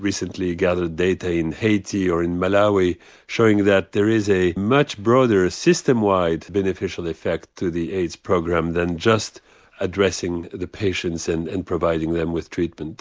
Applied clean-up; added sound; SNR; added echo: none; none; none; none.